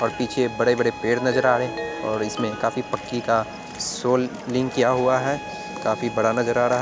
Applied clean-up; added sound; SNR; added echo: none; Ringtone + Bowed string instrument; 12 dB; none.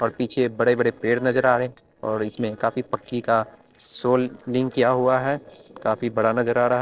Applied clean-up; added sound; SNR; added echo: neural separator model SepFormer DNS4.